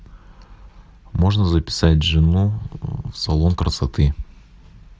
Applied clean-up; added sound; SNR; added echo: none; none; none; none.